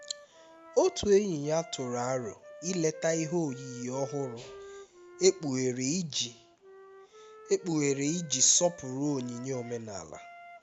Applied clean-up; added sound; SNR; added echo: none; Wind instrument, woodwind instrument; 19 dB; none.